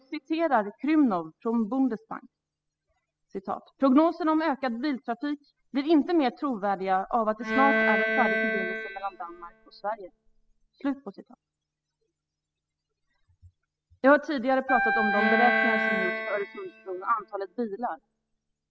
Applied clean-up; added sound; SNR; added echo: classical method spectral subtraction.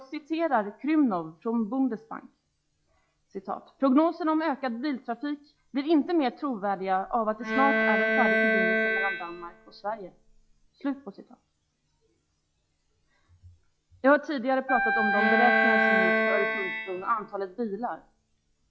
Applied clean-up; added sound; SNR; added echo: classical method log-MMSE.